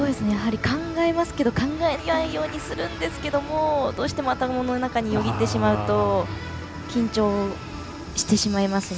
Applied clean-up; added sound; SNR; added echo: none; Bowed string instrument; 17 dB; none.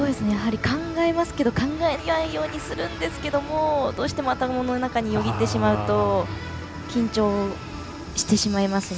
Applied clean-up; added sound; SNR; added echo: none; none; none; none.